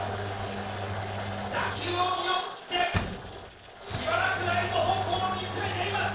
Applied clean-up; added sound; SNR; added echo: neural separator model SepFormer DNS4.